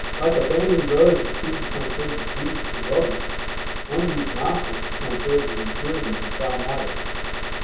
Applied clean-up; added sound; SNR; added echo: none; Gunshot, gunfire; 1 dB; reverberation time 0.7 s.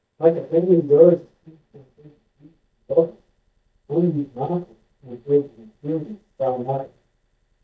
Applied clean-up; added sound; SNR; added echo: neural mask model DeepFilterNet 3.